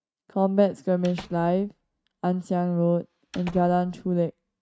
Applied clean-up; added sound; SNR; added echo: neural mask model RNNoise.